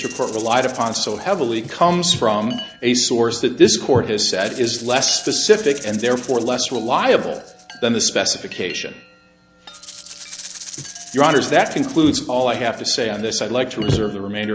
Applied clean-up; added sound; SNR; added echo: none; Chime + Rattle (instrument); 18 dB; none.